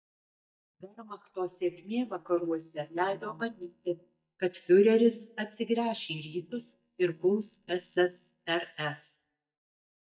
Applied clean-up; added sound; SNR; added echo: neural mask model DeepFilterNet 3.